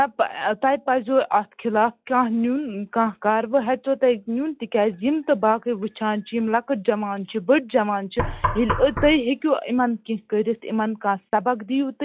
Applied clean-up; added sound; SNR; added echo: classical method log-MMSE.